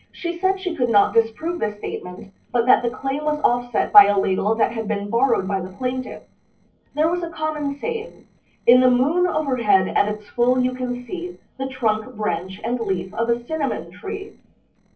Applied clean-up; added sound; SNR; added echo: neural separator model SepFormer DNS4.